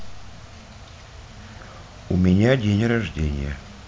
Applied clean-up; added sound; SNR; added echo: none; none; none; none.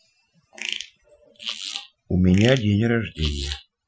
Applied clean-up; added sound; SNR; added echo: classical method Wiener filter.